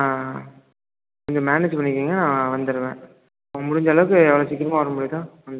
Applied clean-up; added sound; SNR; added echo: none; none; none; none.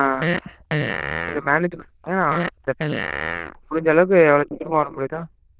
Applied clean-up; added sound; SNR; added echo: neural diffusion model UNIVERSE++.